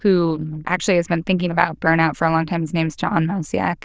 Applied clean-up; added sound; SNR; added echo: neural diffusion model UNIVERSE++.